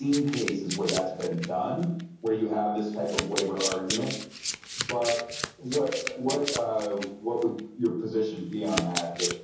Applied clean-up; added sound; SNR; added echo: none; Domestic sounds, home sounds; 7 dB; reverberation time 0.7 s.